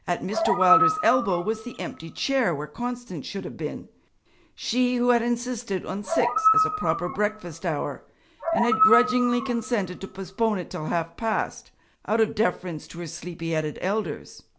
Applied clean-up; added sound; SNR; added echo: none; Animal; 0 dB; none.